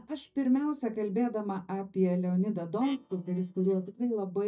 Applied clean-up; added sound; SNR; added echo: neural mask model DeepFilterNet 3.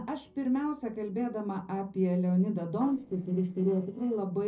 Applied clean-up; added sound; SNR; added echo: neural separator model SepFormer DNS4.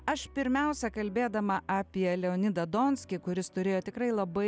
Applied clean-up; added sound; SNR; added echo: none; none; none; none.